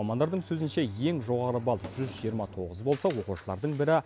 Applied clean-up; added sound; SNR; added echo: none; Bowed string instrument + Drawer open or close; 18 dB; none.